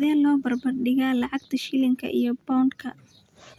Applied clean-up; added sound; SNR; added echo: none; none; none; none.